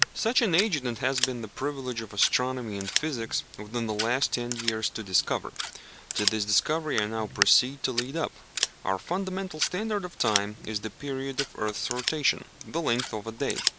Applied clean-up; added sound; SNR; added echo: none; Scissors; 5 dB; none.